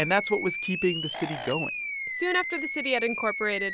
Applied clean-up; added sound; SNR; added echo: none; Animal; 4 dB; none.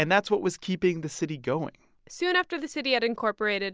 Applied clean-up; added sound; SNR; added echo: none; none; none; none.